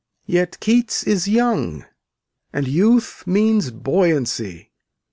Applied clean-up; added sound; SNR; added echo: none; none; none; none.